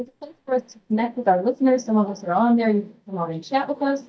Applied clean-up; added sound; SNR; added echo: neural mask model DeepFilterNet 3.